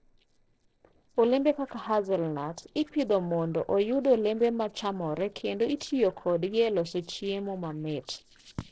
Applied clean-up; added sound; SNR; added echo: neural separator model SepFormer DNS4.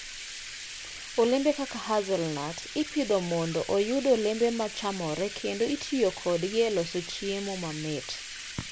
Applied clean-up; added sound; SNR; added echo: none; Bathtub (filling or washing); 11 dB; none.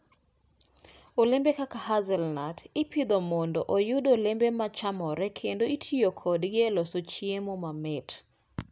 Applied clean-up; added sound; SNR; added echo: none; none; none; none.